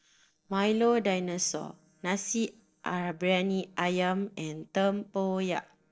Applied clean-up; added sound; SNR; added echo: neural separator model SepFormer DNS4.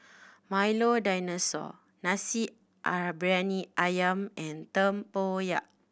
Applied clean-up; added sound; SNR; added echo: none; none; none; none.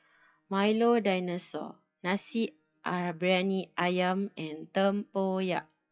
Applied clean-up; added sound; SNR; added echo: classical method WPE with log-MMSE.